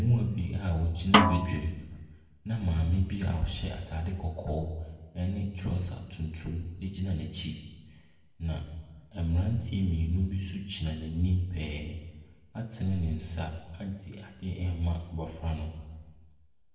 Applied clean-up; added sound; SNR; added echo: none; Snare drum; -5 dB; reverberation time 1.3 s.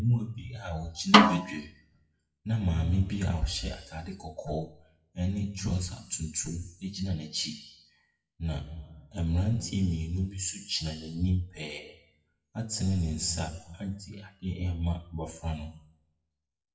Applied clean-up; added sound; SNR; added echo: classical method WPE with log-MMSE.